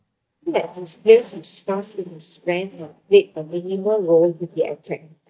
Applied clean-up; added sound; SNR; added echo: neural mask model DeepFilterNet 3.